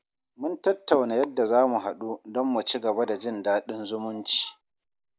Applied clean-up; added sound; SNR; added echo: none; none; none; none.